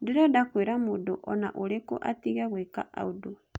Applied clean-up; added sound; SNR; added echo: none; none; none; none.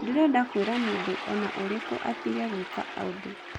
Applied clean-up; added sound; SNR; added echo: none; Toilet flush; 9 dB; none.